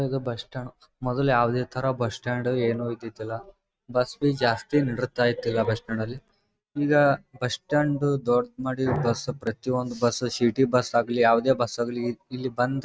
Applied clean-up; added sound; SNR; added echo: neural mask model RNNoise.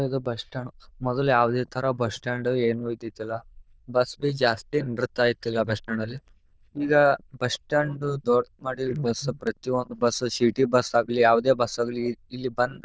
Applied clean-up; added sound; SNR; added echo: neural diffusion model UNIVERSE++.